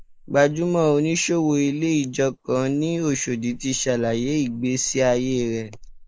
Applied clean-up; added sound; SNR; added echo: neural mask model Resemble Enhance denoiser.